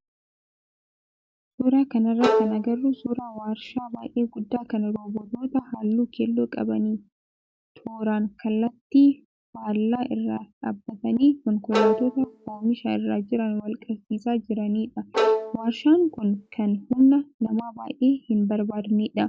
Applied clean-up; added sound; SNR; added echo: none; Bowed string instrument; 3 dB; none.